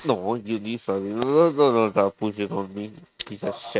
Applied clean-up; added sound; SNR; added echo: neural mask model RNNoise.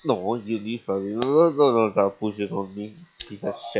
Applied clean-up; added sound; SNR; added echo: classical method log-MMSE.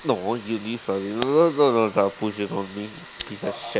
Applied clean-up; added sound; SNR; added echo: none; Domestic sounds, home sounds + Camera; 17 dB; none.